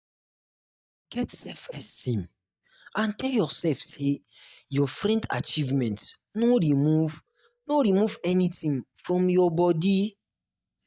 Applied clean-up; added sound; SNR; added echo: neural mask model DeepFilterNet 3.